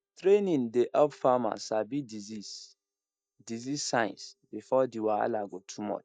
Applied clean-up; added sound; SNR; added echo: neural mask model DeepFilterNet 3.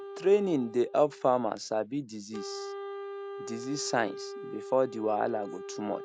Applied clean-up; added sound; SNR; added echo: none; Wind instrument, woodwind instrument; 11 dB; none.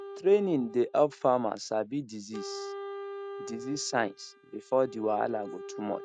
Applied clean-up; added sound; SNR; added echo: neural mask model RNNoise.